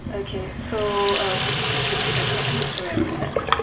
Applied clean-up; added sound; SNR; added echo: none; Sink (filling or washing) / Water tap, faucet; -4 dB; reverberation time 0.2 s.